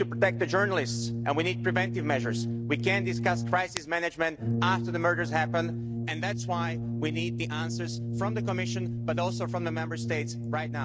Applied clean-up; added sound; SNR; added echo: none; Brass instrument; 1 dB; none.